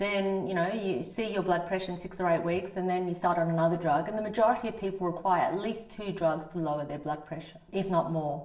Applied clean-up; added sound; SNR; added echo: neural separator model SepFormer DNS4.